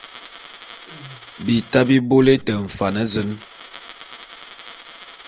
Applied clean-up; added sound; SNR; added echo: none; Coin (dropping); 17 dB; none.